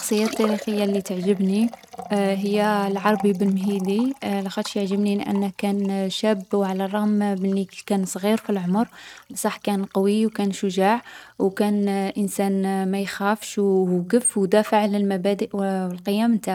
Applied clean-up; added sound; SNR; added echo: neural mask model RNNoise.